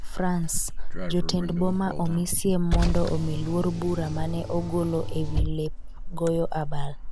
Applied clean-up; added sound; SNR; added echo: none; Car; 0 dB; none.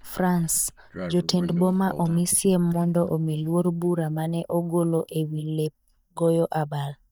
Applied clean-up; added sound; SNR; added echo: neural mask model DeepFilterNet 3.